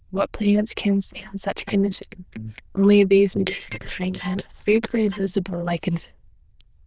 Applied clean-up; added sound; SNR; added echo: neural diffusion model UNIVERSE++.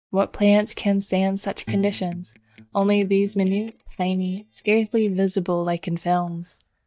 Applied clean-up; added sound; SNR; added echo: neural mask model DeepFilterNet 3.